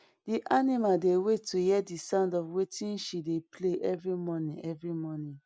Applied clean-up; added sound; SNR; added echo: none; none; none; none.